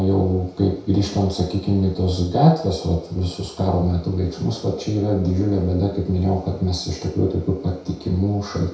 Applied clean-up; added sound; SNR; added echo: none; none; none; reverberation time 0.6 s.